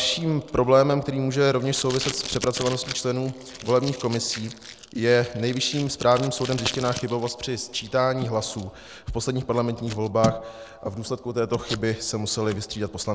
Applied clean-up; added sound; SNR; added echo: none; Packing tape, duct tape; 13 dB; none.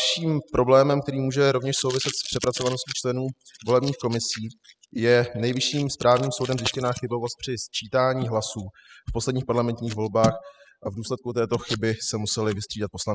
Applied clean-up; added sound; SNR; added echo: classical method spectral subtraction.